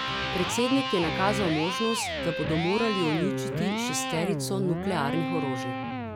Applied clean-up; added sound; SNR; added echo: none; Electric guitar; 1 dB; none.